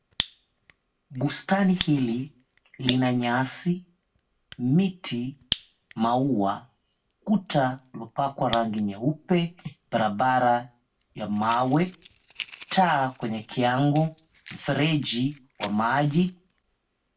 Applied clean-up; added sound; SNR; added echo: none; Fire; 13 dB; reverberation time 0.1 s.